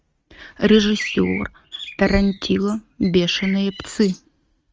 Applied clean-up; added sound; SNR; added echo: neural mask model RNNoise.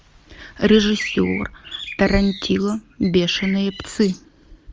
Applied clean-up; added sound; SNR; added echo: none; Bird; 14 dB; none.